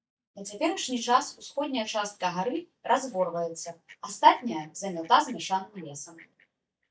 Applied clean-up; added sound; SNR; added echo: neural mask model DeepFilterNet 3.